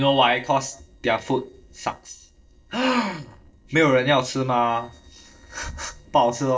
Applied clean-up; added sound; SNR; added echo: neural separator model SepFormer DNS4.